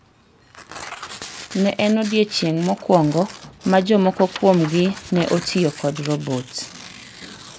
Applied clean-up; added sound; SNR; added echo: none; Tearing; 16 dB; none.